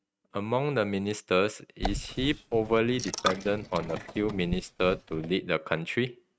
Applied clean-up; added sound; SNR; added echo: neural mask model RNNoise.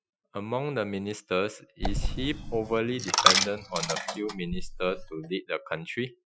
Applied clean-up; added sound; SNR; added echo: classical method Wiener filter.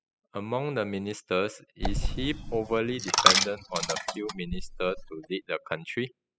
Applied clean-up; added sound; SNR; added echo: classical method spectral subtraction.